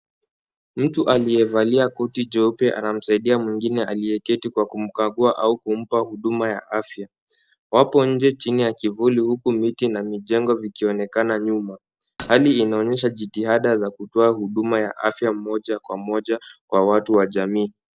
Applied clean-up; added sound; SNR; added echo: neural separator model SepFormer DNS4.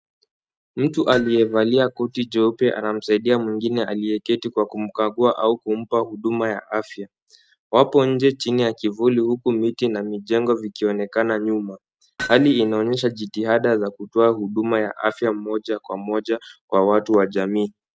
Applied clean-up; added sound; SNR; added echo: neural mask model RNNoise.